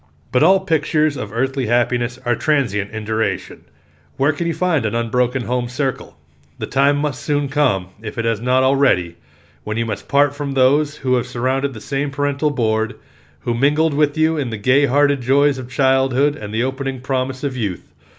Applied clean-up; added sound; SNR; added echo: none; none; none; none.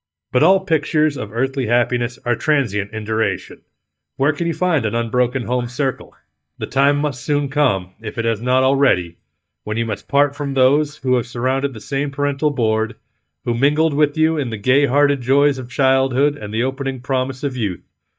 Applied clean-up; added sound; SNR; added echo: neural mask model DeepFilterNet 3.